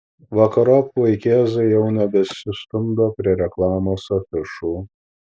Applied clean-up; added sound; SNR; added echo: neural mask model Resemble Enhance denoiser.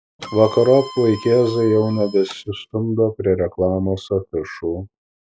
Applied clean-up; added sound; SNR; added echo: classical method log-MMSE.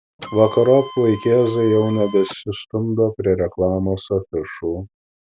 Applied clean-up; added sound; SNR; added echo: none; Printer; 15 dB; none.